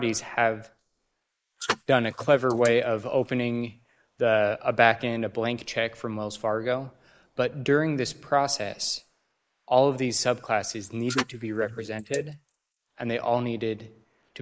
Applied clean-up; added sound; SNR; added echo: neural mask model Resemble Enhance denoiser.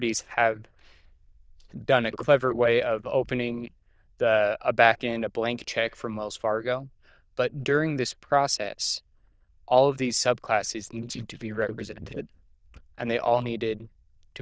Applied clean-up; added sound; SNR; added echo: neural diffusion model UNIVERSE++.